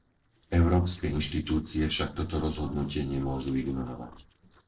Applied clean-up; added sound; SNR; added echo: neural separator model SepFormer DNS4.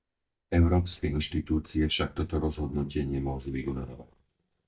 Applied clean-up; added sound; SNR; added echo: neural mask model DeepFilterNet 3.